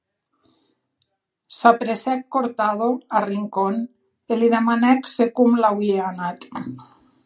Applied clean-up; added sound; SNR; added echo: none; none; none; none.